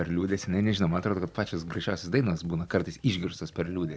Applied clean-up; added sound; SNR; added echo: none; none; none; none.